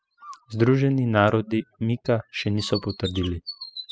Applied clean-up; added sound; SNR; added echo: classical method spectral subtraction.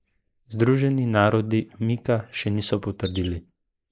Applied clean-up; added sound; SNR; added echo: neural mask model Resemble Enhance denoiser.